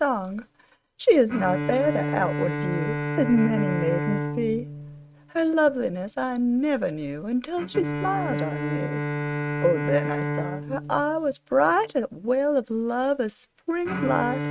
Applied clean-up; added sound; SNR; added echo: neural mask model RNNoise.